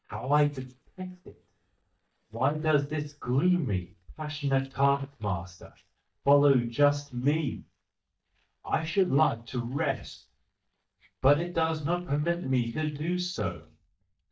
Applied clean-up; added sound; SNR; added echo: neural mask model DeepFilterNet 3.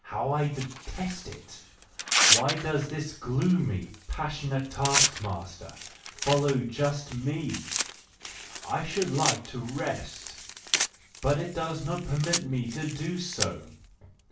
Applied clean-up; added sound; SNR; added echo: none; Tearing; 2 dB; reverberation time 0.4 s.